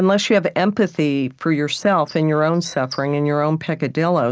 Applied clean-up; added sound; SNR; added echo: neural separator model SepFormer DNS4.